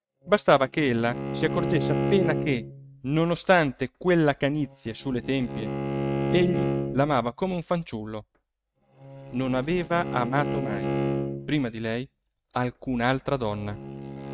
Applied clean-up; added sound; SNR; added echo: neural mask model RNNoise.